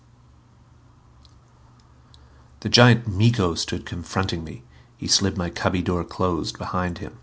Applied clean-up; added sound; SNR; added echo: none; none; none; none.